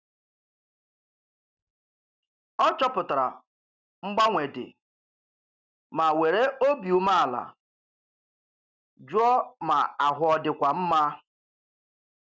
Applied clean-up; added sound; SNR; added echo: none; none; none; none.